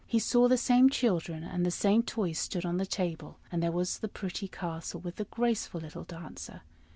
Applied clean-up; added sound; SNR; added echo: none; none; none; none.